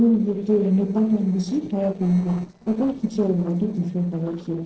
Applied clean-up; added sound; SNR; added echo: neural separator model SepFormer DNS4.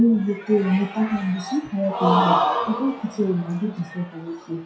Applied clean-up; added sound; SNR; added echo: classical method WPE with log-MMSE.